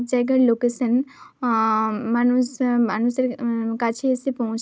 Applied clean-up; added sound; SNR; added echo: none; none; none; none.